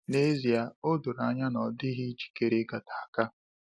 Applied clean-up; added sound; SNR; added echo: neural mask model Resemble Enhance denoiser.